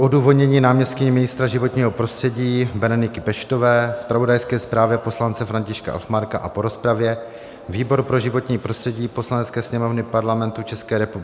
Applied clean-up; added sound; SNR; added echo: none; none; none; none.